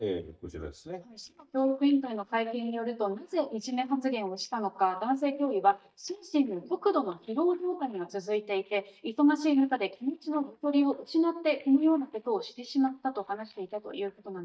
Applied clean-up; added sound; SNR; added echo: neural mask model DeepFilterNet 3.